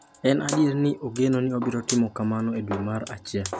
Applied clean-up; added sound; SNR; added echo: none; Snare drum; 14 dB; none.